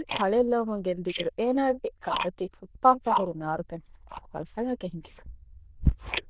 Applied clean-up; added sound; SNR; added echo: neural diffusion model UNIVERSE++.